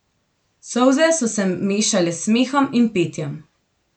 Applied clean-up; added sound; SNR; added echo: none; none; none; none.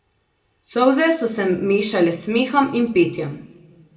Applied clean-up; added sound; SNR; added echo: none; none; none; reverberation time 1.1 s.